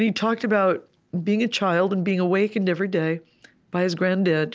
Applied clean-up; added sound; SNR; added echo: none; none; none; none.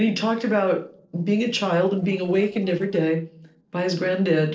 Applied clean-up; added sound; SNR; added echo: neural separator model SepFormer DNS4.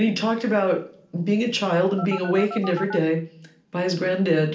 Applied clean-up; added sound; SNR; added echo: none; Telephone; 11 dB; reverberation time 0.4 s.